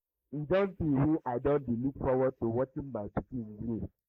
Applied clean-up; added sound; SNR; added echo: neural mask model Resemble Enhance denoiser.